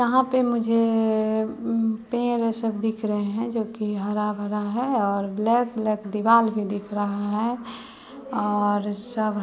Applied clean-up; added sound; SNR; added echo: none; none; none; none.